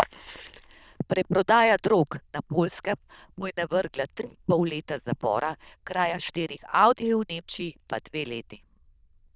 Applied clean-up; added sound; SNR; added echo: neural diffusion model UNIVERSE++.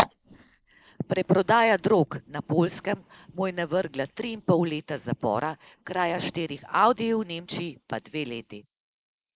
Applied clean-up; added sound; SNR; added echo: neural mask model Resemble Enhance denoiser.